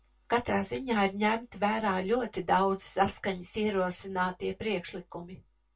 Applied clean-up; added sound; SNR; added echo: none; none; none; reverberation time 0.2 s.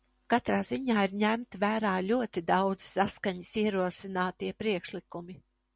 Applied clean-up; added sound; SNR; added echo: none; none; none; none.